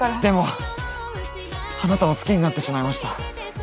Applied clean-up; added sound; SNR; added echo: none; none; none; none.